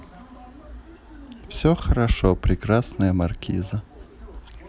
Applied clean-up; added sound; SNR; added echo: none; none; none; none.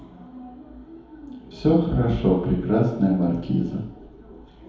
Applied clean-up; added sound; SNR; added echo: none; none; none; reverberation time 2.2 s.